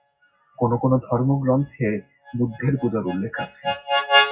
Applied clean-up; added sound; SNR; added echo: classical method WPE with log-MMSE.